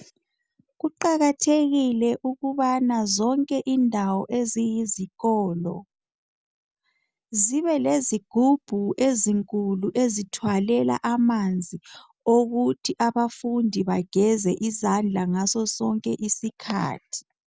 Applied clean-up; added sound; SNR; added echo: none; none; none; none.